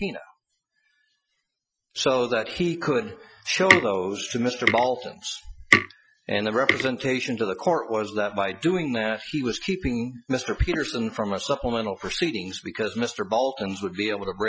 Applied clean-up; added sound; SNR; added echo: classical method Wiener filter.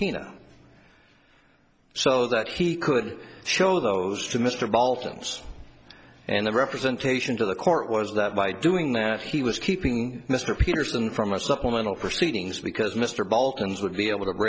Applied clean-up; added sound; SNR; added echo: none; none; none; none.